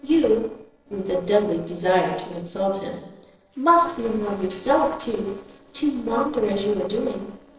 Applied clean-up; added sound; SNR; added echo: neural separator model SepFormer DNS4.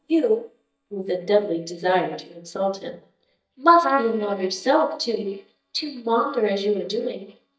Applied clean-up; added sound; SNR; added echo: neural mask model DeepFilterNet 3.